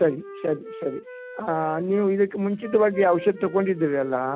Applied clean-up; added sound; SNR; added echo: none; Wind instrument, woodwind instrument; 16 dB; none.